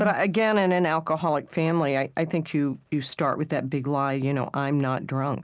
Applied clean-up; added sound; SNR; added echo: none; none; none; none.